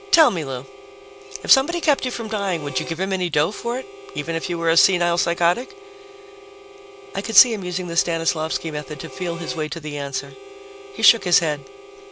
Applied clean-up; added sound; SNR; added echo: none; Harmonica; 16 dB; none.